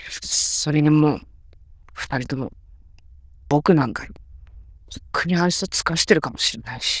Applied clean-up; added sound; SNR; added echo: neural diffusion model UNIVERSE++.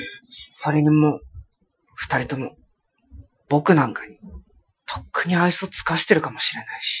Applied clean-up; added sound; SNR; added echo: classical method Wiener filter.